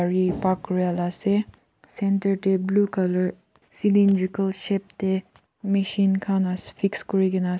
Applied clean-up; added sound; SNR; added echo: none; none; none; none.